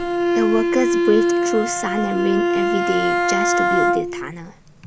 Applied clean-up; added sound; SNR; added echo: none; Bowed string instrument; -4 dB; none.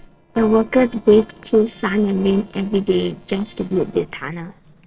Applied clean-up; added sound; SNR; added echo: neural separator model SepFormer DNS4.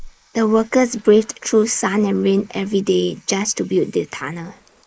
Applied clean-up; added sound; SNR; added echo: neural mask model Resemble Enhance denoiser.